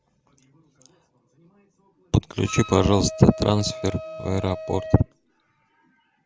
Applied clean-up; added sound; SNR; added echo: none; Wind instrument, woodwind instrument; 13 dB; none.